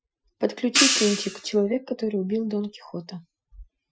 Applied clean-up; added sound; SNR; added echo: classical method Wiener filter.